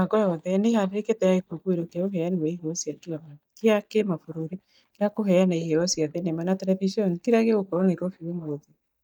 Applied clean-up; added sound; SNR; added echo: neural mask model DeepFilterNet 3.